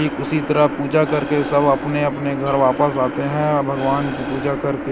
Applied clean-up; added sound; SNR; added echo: none; Breathing; 16 dB; none.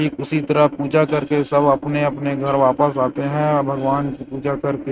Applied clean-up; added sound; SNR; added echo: neural mask model RNNoise.